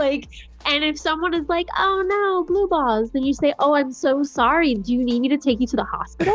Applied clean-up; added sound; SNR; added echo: none; none; none; none.